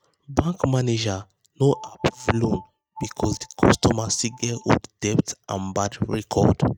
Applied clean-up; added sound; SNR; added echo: neural mask model RNNoise.